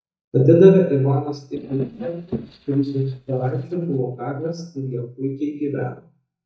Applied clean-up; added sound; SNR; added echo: neural mask model DeepFilterNet 3.